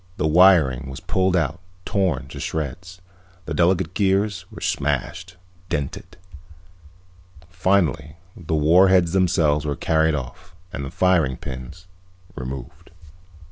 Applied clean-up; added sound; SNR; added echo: none; none; none; none.